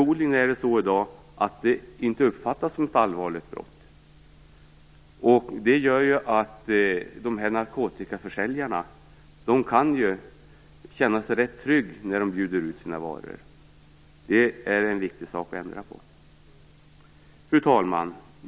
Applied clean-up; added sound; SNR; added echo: none; none; none; none.